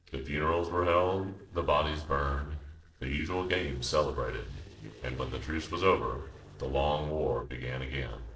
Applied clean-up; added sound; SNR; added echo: neural separator model SepFormer DNS4.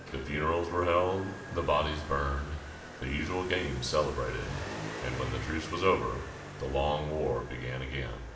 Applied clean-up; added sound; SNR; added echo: none; Motorcycle; 10 dB; reverberation time 0.9 s.